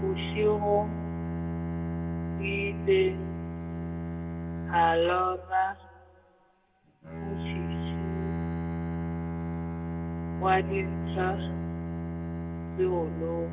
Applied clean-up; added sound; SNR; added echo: none; Bowed string instrument; 2 dB; reverberation time 2.2 s.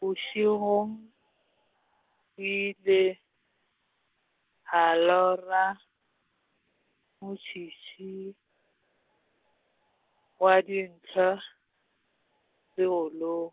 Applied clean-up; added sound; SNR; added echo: none; none; none; none.